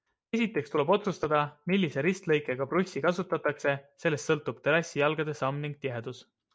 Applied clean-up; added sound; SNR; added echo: none; none; none; none.